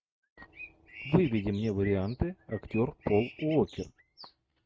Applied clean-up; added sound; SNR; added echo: neural mask model RNNoise.